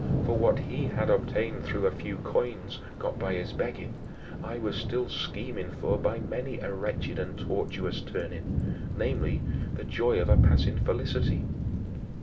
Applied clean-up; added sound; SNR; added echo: none; Thunder / Rain; -2 dB; reverberation time 0.2 s.